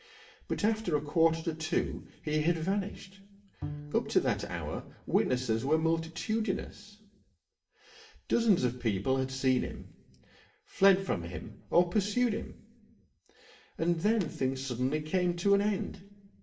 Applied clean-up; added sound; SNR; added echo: none; Bowed string instrument; 14 dB; reverberation time 0.6 s.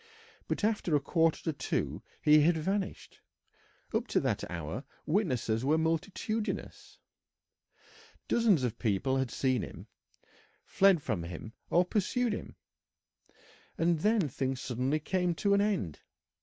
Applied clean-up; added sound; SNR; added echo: none; none; none; none.